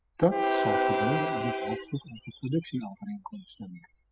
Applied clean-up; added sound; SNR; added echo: classical method spectral subtraction.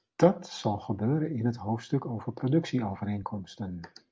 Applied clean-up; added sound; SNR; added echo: none; none; none; none.